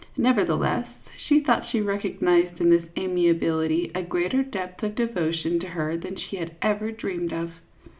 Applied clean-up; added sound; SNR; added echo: none; none; none; none.